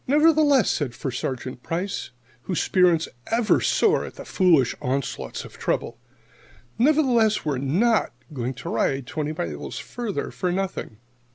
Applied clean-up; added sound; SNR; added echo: none; none; none; none.